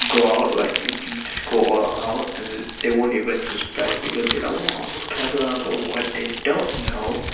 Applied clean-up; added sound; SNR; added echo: none; Crumpling, crinkling; 6 dB; reverberation time 0.9 s.